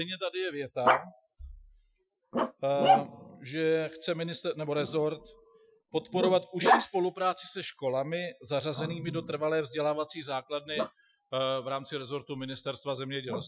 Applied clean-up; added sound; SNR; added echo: classical method Wiener filter.